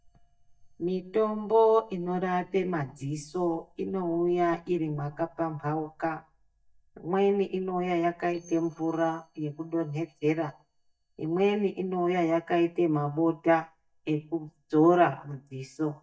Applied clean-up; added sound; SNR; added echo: neural mask model DeepFilterNet 3.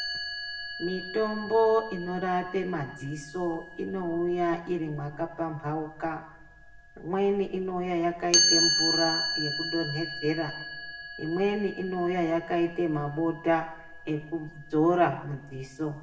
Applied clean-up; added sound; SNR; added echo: none; Chime; 5 dB; reverberation time 0.8 s.